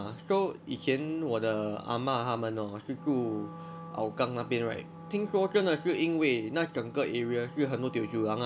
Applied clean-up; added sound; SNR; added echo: none; Wind instrument, woodwind instrument; 16 dB; none.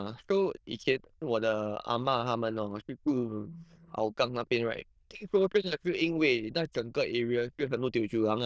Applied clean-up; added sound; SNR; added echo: neural diffusion model UNIVERSE++.